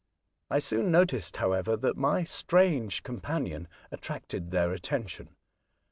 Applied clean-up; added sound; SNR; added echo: none; none; none; none.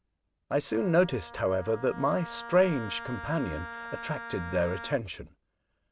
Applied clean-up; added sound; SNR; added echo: none; Wind instrument, woodwind instrument; 13 dB; none.